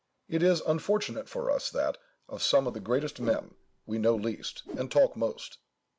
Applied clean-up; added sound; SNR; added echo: none; Whoosh, swoosh, swish; 17 dB; none.